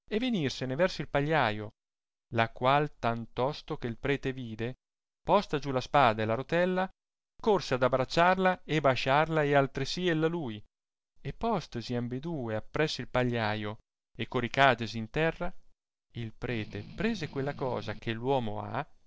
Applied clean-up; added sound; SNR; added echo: neural separator model SepFormer DNS4.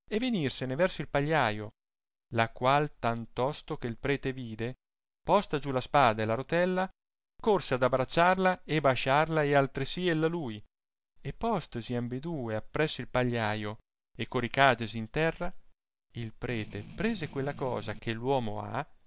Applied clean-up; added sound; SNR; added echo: none; Strum; 17 dB; none.